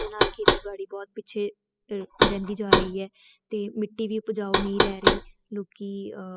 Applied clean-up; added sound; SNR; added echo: classical method spectral subtraction.